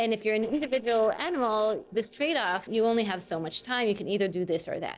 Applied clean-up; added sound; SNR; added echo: neural separator model SepFormer DNS4.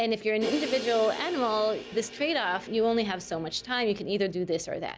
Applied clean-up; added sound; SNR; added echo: none; Crash cymbal; 13 dB; none.